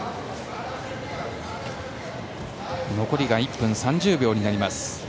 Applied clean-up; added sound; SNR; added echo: none; none; none; none.